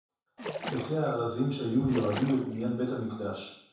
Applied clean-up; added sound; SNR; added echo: none; Splash, splatter; 9 dB; reverberation time 0.7 s.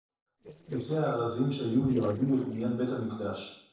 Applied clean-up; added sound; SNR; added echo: neural separator model SepFormer DNS4.